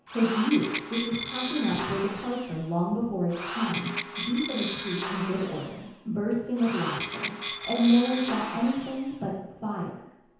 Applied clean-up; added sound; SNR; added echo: none; Tools; 2 dB; reverberation time 0.9 s.